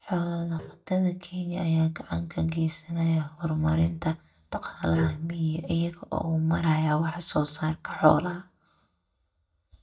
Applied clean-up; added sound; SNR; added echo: neural mask model DeepFilterNet 3.